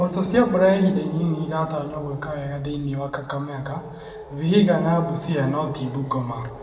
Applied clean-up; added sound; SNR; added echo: none; Animal; 17 dB; reverberation time 1.0 s.